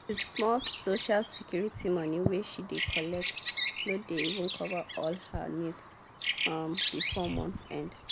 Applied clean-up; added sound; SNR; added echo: none; Bird vocalization, bird call, bird song; -3 dB; none.